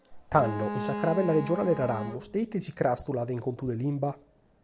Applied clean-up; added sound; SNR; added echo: none; Bowed string instrument; 6 dB; none.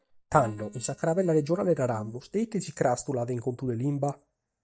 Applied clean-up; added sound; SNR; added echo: neural mask model DeepFilterNet 3.